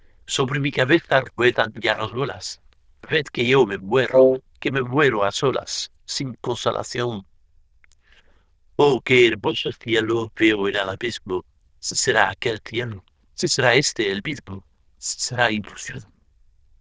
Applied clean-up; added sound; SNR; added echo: neural diffusion model UNIVERSE++.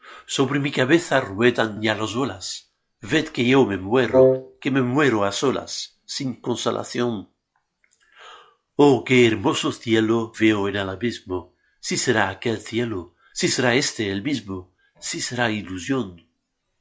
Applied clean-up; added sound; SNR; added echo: classical method log-MMSE.